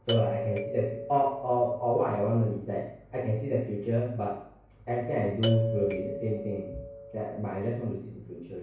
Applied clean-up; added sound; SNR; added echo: none; Doorbell; 7 dB; reverberation time 0.6 s.